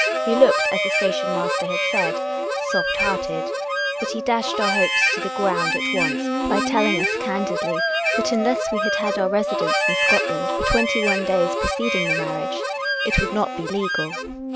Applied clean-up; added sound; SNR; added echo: none; Musical instrument + Harmonica; -2 dB; none.